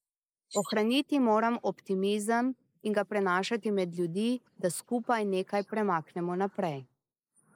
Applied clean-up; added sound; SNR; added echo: neural mask model Resemble Enhance denoiser.